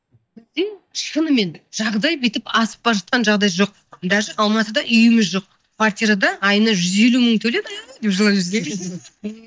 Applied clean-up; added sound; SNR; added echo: neural mask model DeepFilterNet 3.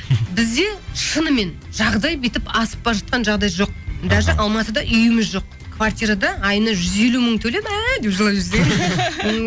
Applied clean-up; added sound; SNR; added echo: none; none; none; none.